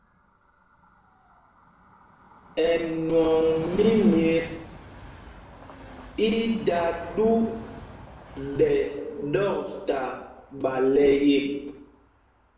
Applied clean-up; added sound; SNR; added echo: none; Train; 18 dB; reverberation time 0.7 s.